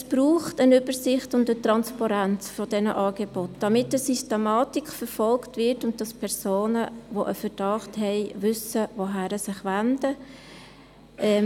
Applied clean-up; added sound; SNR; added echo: none; none; none; none.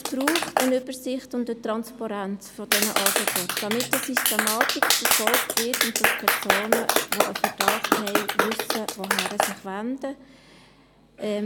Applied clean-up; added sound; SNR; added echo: none; Clapping; -5 dB; none.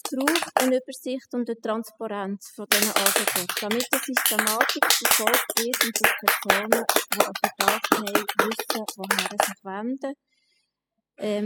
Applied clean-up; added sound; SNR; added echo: classical method spectral subtraction.